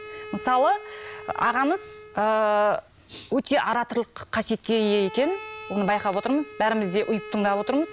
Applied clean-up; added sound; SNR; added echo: none; Bowed string instrument; 17 dB; none.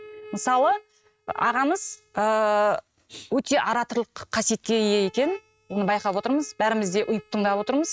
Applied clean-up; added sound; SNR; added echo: neural mask model RNNoise.